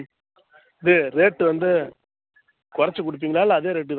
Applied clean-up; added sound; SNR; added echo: none; none; none; none.